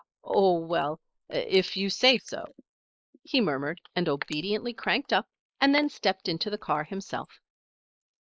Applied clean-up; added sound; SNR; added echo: neural mask model Resemble Enhance denoiser.